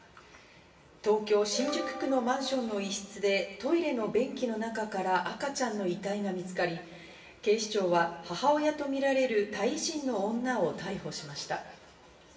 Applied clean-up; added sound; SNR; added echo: none; none; none; reverberation time 1.0 s.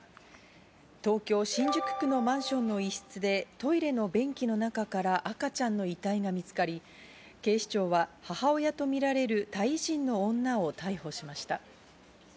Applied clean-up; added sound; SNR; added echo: none; none; none; none.